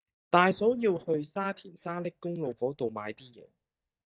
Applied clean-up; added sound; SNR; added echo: neural mask model DeepFilterNet 3.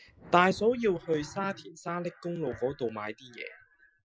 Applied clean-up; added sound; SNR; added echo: classical method Wiener filter.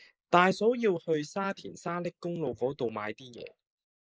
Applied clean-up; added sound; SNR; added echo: neural mask model Resemble Enhance denoiser.